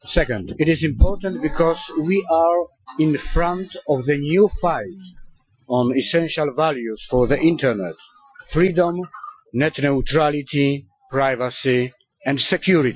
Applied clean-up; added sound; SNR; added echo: classical method Wiener filter.